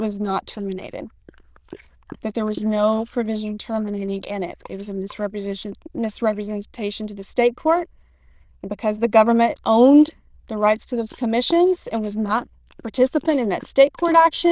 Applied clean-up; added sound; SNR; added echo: neural diffusion model UNIVERSE++.